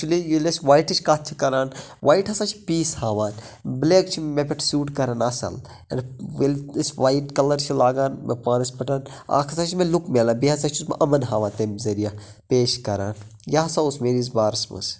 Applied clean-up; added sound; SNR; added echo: none; none; none; none.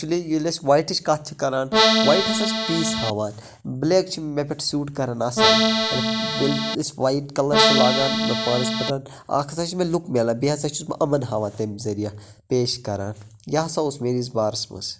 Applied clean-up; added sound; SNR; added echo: none; Accordion; -4 dB; none.